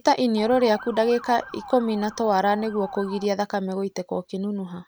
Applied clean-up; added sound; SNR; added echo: none; Motor vehicle (road) / Siren; 15 dB; none.